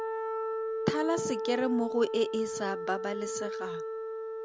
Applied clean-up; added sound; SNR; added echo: none; Wind instrument, woodwind instrument; 2 dB; none.